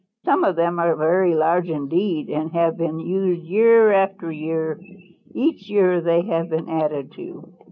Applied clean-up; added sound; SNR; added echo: none; none; none; none.